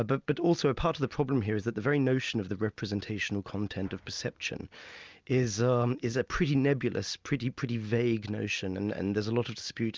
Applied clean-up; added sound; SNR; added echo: none; none; none; none.